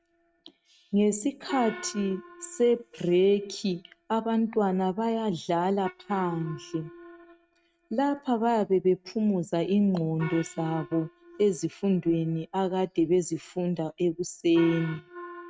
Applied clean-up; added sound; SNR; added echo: neural mask model RNNoise.